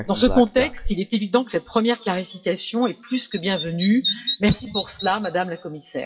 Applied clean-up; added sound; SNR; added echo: classical method WPE with log-MMSE.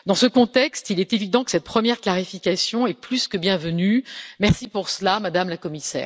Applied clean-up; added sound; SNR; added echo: none; none; none; none.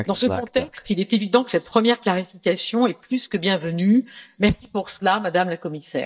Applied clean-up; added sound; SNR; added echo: neural mask model DeepFilterNet 3.